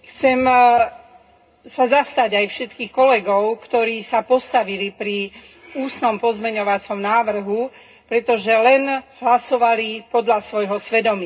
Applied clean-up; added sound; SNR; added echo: none; none; none; reverberation time 0.2 s.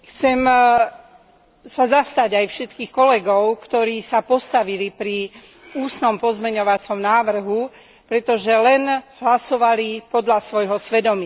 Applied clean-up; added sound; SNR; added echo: none; none; none; none.